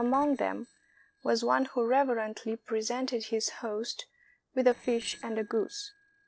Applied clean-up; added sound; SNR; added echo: neural separator model SepFormer DNS4.